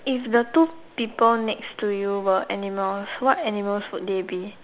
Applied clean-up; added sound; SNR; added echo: none; none; none; none.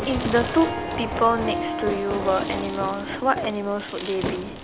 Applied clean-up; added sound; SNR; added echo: none; Harp + Fireworks; 4 dB; none.